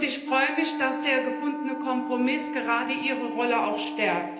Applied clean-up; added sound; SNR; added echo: none; Wind instrument, woodwind instrument; 6 dB; reverberation time 0.9 s.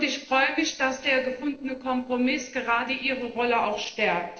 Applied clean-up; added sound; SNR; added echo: neural separator model SepFormer DNS4.